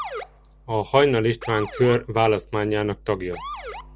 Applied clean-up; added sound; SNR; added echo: none; Motor vehicle (road) / Siren; 15 dB; none.